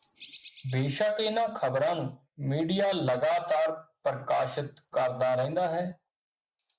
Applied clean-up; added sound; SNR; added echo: neural mask model Resemble Enhance denoiser.